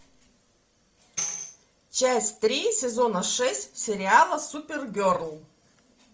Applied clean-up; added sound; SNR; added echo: none; Tambourine; 10 dB; none.